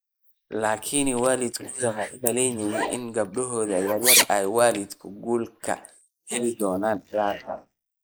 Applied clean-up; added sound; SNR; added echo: neural mask model Resemble Enhance denoiser.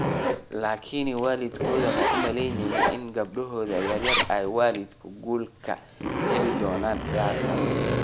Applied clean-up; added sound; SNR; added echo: none; Zipper (clothing); -1 dB; none.